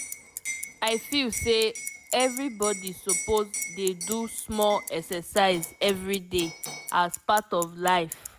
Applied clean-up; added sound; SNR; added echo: none; Liquid + Bicycle; 9 dB; none.